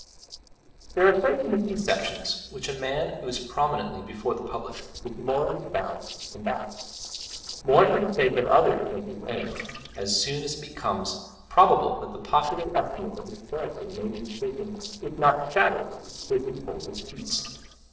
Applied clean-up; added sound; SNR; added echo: neural separator model SepFormer DNS4.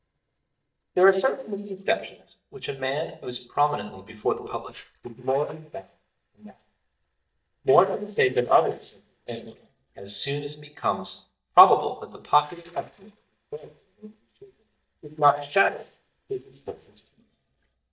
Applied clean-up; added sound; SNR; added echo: neural mask model DeepFilterNet 3.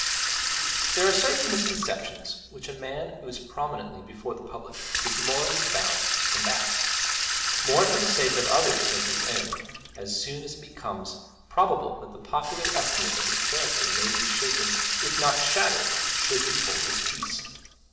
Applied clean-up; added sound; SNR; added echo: none; Sink (filling or washing) / Water tap, faucet; -3 dB; reverberation time 1.2 s.